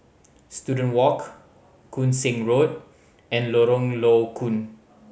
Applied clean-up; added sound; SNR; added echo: none; none; none; none.